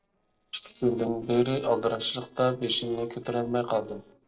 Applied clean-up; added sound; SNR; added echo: neural separator model SepFormer DNS4.